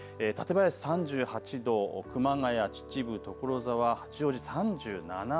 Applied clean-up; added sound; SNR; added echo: none; none; none; none.